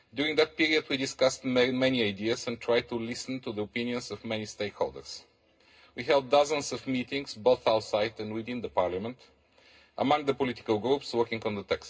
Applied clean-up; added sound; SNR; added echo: none; none; none; reverberation time 0.2 s.